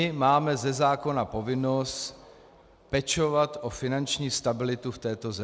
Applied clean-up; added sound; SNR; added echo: none; none; none; none.